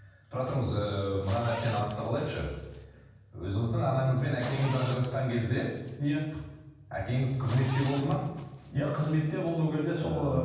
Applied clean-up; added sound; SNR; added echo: none; Zipper (clothing); 15 dB; reverberation time 1.2 s.